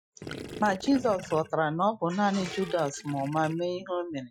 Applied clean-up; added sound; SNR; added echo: classical method Wiener filter.